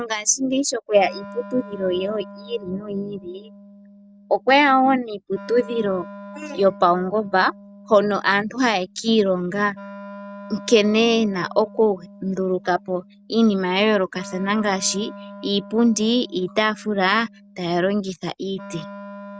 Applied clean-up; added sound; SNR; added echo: none; Wind instrument, woodwind instrument; 18 dB; none.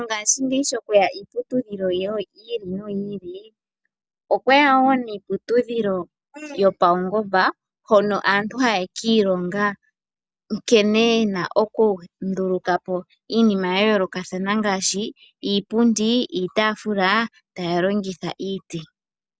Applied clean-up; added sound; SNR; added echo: none; none; none; none.